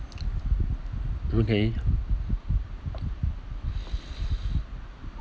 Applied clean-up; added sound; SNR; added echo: none; none; none; none.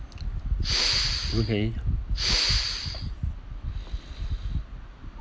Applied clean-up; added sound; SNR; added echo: none; Respiratory sounds; -1 dB; none.